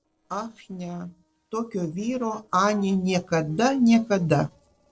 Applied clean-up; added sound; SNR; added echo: neural separator model SepFormer DNS4.